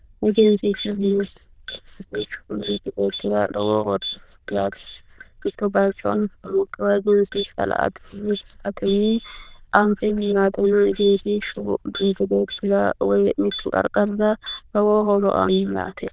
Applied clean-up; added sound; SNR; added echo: neural diffusion model UNIVERSE++.